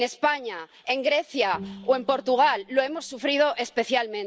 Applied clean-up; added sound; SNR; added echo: none; Bowed string instrument; 20 dB; none.